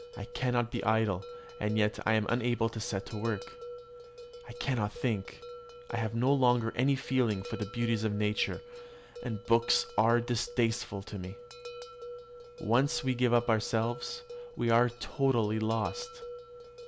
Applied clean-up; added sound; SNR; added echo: none; Bell; 15 dB; none.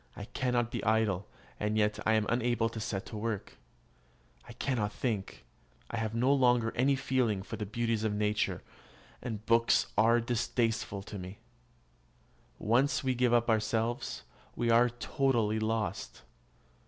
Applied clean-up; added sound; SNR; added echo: none; none; none; none.